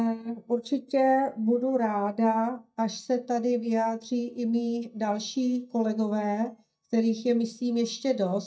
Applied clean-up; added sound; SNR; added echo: neural mask model DeepFilterNet 3.